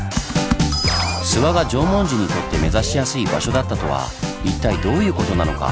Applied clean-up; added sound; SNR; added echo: none; Computer keyboard; 10 dB; none.